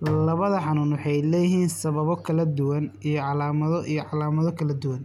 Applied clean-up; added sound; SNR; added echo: none; Bowed string instrument; 17 dB; none.